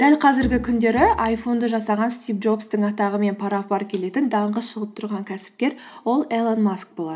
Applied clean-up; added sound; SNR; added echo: none; none; none; none.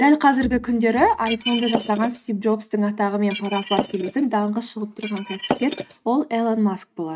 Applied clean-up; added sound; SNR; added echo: neural mask model RNNoise.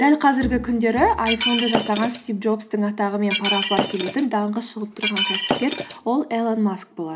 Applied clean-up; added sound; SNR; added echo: none; Shatter; 4 dB; none.